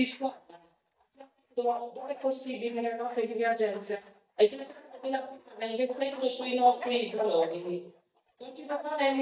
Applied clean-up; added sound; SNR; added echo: neural mask model DeepFilterNet 3.